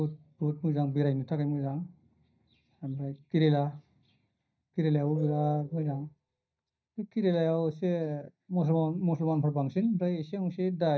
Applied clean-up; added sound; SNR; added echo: neural mask model DeepFilterNet 3.